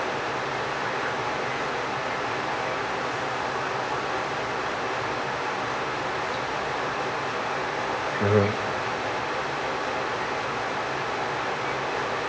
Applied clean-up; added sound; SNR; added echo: none; none; none; none.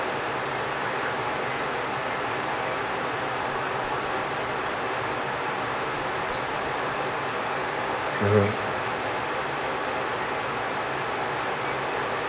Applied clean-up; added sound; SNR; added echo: none; Scratching (performance technique); 18 dB; none.